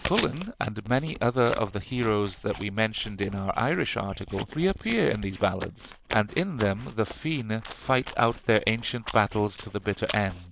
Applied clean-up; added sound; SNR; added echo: none; Chewing, mastication; 12 dB; none.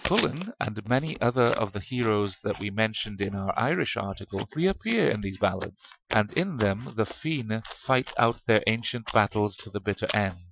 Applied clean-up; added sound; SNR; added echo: classical method Wiener filter.